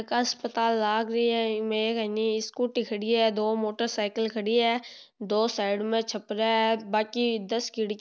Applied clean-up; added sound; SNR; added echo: none; none; none; none.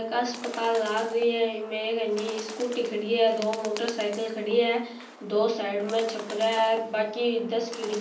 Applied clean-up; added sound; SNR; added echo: none; Bird; 16 dB; reverberation time 0.6 s.